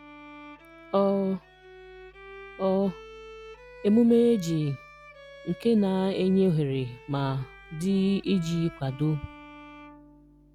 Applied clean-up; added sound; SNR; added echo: none; Bowed string instrument; 20 dB; none.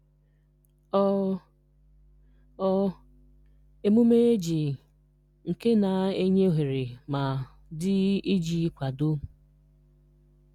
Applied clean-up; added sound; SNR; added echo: none; none; none; none.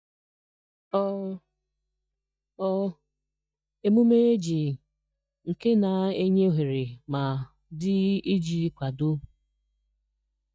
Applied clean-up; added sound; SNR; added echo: neural mask model DeepFilterNet 3.